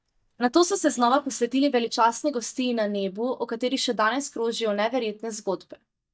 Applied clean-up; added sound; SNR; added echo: neural mask model DeepFilterNet 3.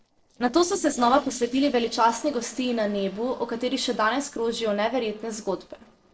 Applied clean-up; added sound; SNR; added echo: neural separator model SepFormer DNS4.